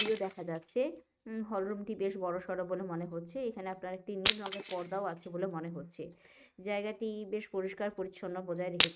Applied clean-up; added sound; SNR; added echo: neural mask model RNNoise.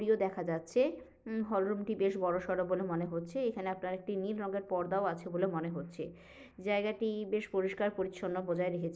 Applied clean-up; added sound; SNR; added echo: none; none; none; none.